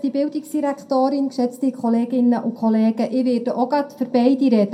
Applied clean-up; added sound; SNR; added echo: none; none; none; reverberation time 0.2 s.